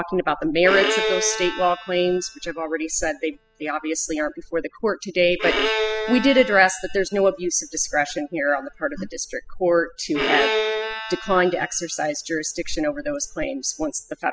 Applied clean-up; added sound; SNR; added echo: classical method spectral subtraction.